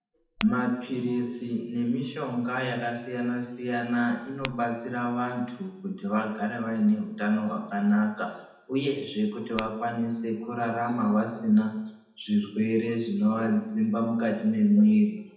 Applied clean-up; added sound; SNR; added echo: none; Tap / Glass; 19 dB; reverberation time 0.8 s.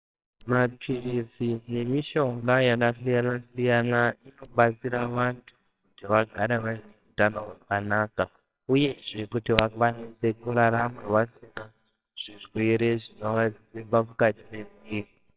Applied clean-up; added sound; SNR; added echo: neural separator model SepFormer WHAMR!.